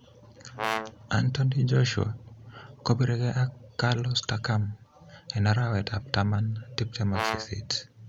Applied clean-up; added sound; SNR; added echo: none; Brass instrument; 6 dB; none.